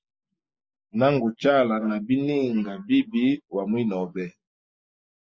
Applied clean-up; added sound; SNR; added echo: neural mask model Resemble Enhance denoiser.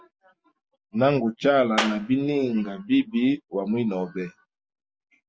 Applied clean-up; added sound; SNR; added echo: none; Clapping; 6 dB; none.